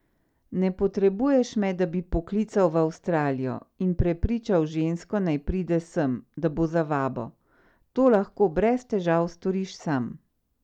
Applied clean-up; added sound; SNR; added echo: none; none; none; none.